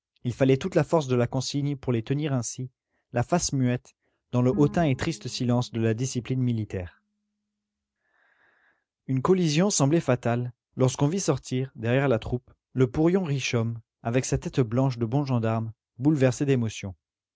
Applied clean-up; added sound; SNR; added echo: none; Bowed string instrument; 18 dB; none.